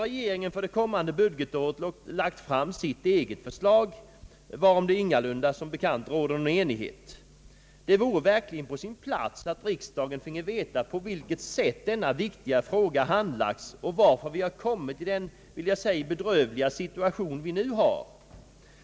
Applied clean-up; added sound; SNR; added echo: none; none; none; none.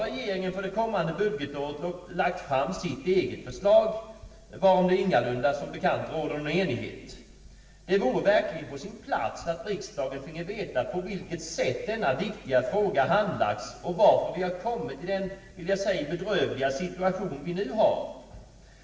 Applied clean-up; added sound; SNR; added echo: none; none; none; reverberation time 1.2 s.